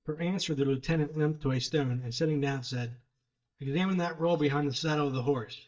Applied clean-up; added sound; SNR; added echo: neural mask model DeepFilterNet 3.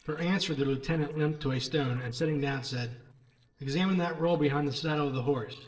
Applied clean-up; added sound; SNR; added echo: neural separator model SepFormer DNS4.